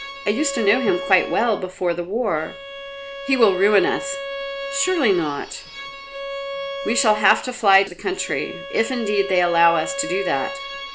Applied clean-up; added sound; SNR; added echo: none; Bowed string instrument; 10 dB; none.